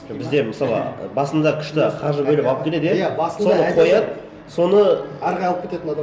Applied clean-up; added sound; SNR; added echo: none; none; none; none.